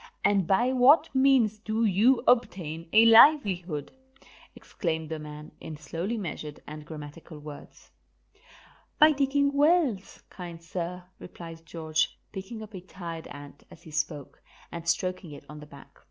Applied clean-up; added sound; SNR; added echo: neural separator model SepFormer DNS4.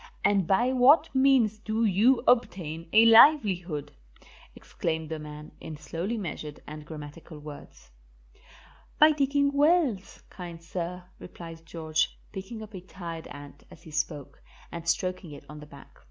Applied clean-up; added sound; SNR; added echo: none; none; none; none.